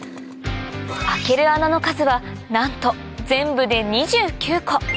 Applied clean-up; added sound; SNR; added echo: none; Keyboard (musical); 20 dB; none.